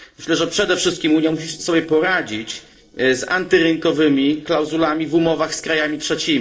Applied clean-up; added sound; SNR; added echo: neural separator model SepFormer DNS4.